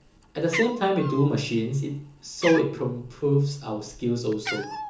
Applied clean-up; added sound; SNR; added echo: none; Cat; 12 dB; reverberation time 0.7 s.